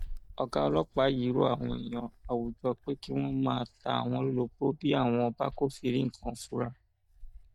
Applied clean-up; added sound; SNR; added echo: neural mask model DeepFilterNet 3.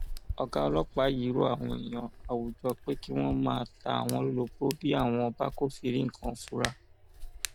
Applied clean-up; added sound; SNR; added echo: none; Hands; 11 dB; none.